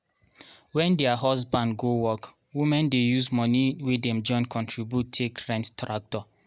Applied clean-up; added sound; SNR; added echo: none; none; none; none.